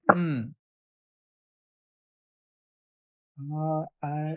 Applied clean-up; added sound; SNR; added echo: neural mask model Resemble Enhance denoiser.